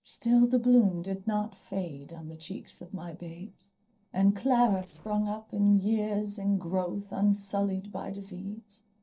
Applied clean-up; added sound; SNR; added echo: neural separator model SepFormer DNS4.